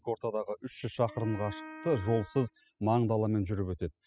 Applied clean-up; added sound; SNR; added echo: classical method spectral subtraction.